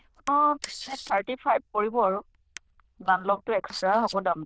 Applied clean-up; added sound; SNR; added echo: neural diffusion model UNIVERSE++.